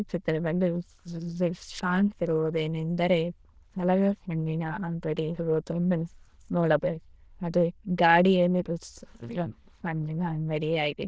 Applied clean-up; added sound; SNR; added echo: neural diffusion model UNIVERSE++.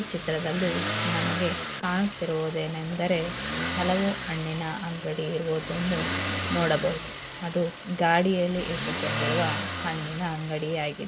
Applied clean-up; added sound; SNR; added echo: none; Motor vehicle (road); 3 dB; none.